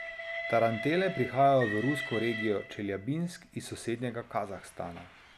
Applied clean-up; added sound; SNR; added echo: none; Train; 10 dB; none.